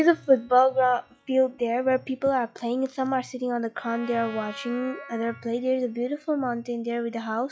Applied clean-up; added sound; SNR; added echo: classical method log-MMSE.